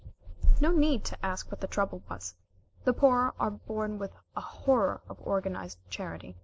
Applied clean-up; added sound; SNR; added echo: none; none; none; none.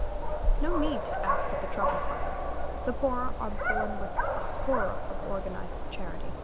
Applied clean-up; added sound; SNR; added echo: none; Dog; -3 dB; none.